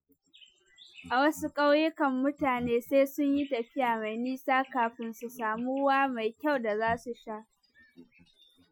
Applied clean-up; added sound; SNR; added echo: classical method Wiener filter.